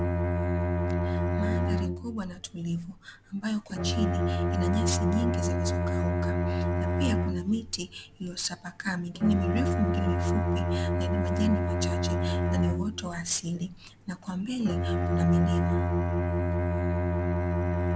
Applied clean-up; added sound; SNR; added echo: none; Bowed string instrument; -5 dB; none.